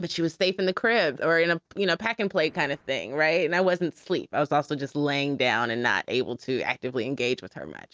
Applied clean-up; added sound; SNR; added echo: neural separator model SepFormer DNS4.